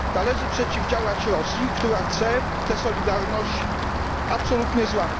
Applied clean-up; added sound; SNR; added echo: none; Rain; -1 dB; none.